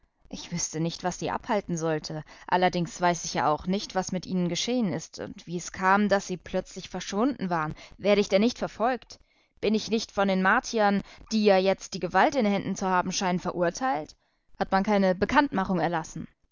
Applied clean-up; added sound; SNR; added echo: none; none; none; none.